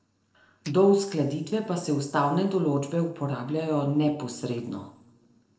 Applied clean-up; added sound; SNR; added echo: neural separator model SepFormer DNS4.